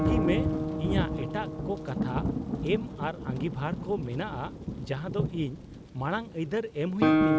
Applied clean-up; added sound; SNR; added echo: none; Thunder / Rain + Guitar; -3 dB; none.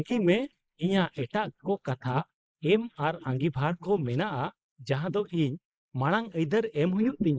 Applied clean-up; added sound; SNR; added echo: neural mask model Resemble Enhance denoiser.